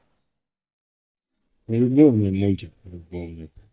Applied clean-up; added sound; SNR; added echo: neural mask model DeepFilterNet 3.